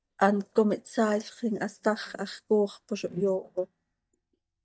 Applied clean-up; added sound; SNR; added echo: neural mask model DeepFilterNet 3.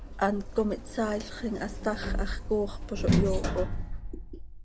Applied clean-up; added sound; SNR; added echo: none; Sliding door; 0 dB; none.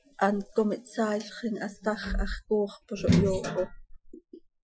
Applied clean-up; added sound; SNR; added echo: classical method Wiener filter.